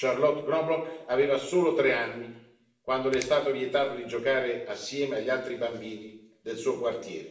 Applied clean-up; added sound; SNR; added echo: none; Finger snapping; 19 dB; reverberation time 0.7 s.